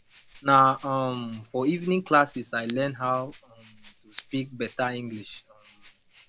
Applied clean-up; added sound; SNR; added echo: none; Rattle (instrument); 14 dB; none.